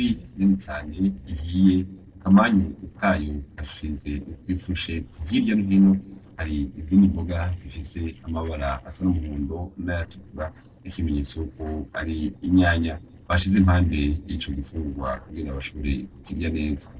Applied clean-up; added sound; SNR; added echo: neural separator model SepFormer DNS4.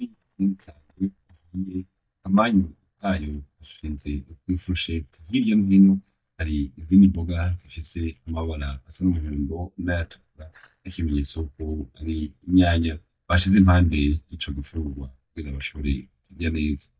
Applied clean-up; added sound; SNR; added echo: neural mask model DeepFilterNet 3.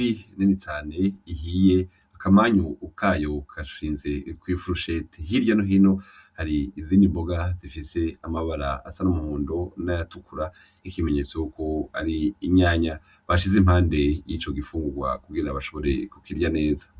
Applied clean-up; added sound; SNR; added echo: none; none; none; none.